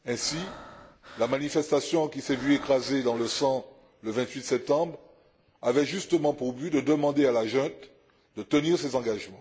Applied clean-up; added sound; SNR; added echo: none; Breathing; 18 dB; none.